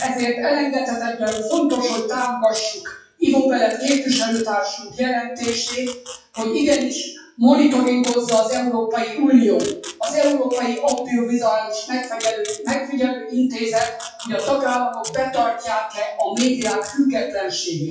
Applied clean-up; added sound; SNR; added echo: classical method WPE with log-MMSE.